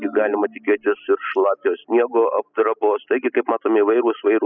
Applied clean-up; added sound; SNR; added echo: classical method spectral subtraction.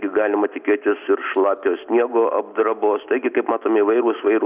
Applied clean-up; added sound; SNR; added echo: none; none; none; none.